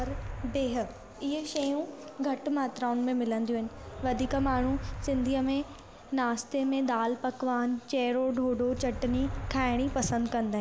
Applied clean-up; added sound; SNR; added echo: none; Motor vehicle (road); 11 dB; none.